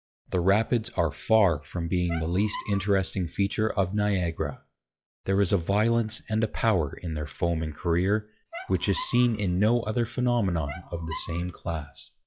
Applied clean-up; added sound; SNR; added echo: classical method log-MMSE.